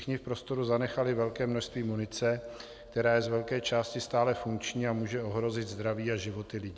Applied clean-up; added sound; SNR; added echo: none; none; none; none.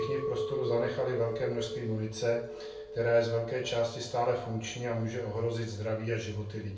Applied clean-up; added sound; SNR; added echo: none; Chink, clink; 8 dB; reverberation time 0.4 s.